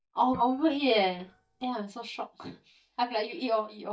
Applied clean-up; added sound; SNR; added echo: neural mask model DeepFilterNet 3.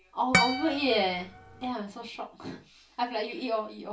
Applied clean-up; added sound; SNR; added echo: none; Harp; -1 dB; reverberation time 0.3 s.